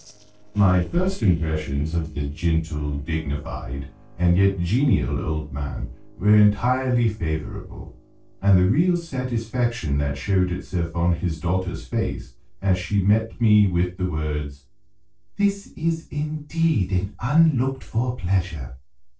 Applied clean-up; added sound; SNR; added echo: neural separator model SepFormer DNS4.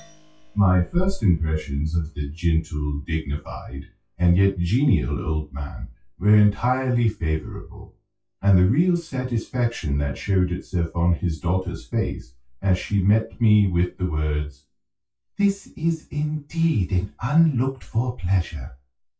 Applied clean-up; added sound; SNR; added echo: classical method WPE with log-MMSE.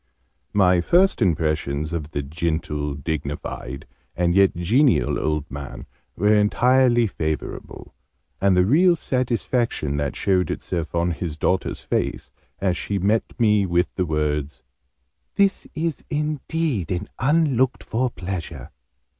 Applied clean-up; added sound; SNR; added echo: none; none; none; none.